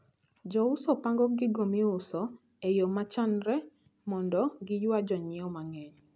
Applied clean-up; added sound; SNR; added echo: none; none; none; none.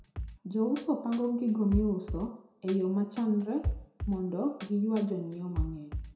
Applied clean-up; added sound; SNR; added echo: none; Drum kit; 8 dB; reverberation time 0.5 s.